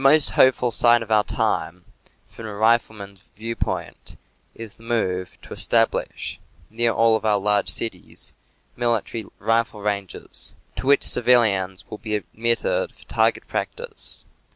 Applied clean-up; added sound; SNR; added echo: none; none; none; none.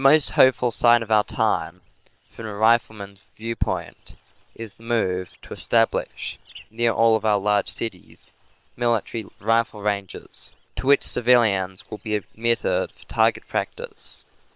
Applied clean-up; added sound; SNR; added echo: neural separator model SepFormer WHAM!.